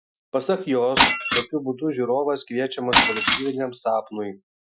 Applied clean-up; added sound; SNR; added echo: classical method Wiener filter.